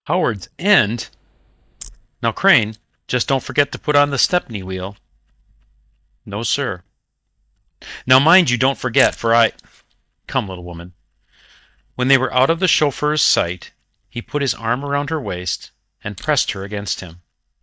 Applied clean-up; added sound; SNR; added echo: neural mask model DeepFilterNet 3.